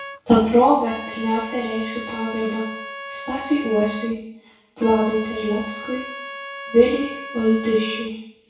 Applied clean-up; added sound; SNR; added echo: none; Trumpet; 13 dB; reverberation time 0.6 s.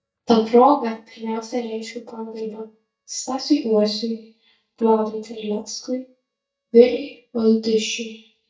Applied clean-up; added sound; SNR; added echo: neural mask model DeepFilterNet 3.